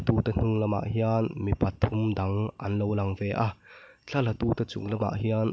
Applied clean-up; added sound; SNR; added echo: none; none; none; none.